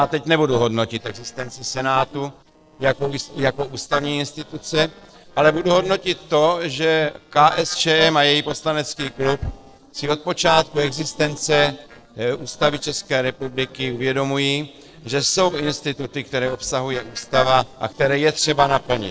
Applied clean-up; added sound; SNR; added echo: neural separator model SepFormer DNS4.